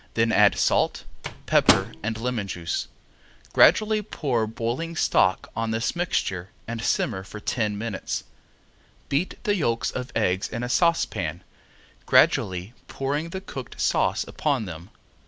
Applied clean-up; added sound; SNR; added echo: none; Microwave oven; 4 dB; none.